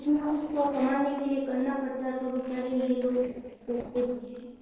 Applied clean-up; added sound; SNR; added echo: neural separator model SepFormer DNS4.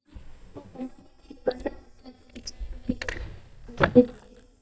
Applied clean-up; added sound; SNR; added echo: neural mask model DeepFilterNet 3.